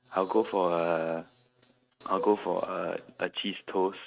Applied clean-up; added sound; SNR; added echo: neural mask model RNNoise.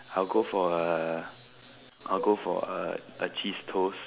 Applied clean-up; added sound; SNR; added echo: none; Cowbell; 16 dB; none.